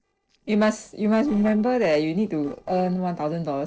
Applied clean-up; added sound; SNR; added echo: neural separator model SepFormer DNS4.